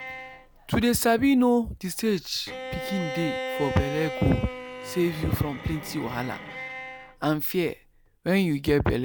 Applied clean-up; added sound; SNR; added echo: none; Bowed string instrument; 11 dB; none.